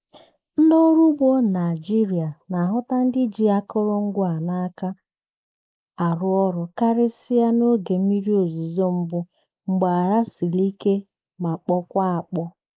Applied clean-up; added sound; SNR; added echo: neural mask model Resemble Enhance denoiser.